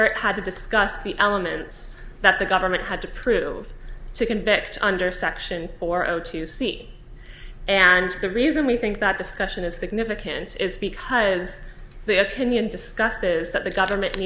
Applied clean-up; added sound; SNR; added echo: none; none; none; none.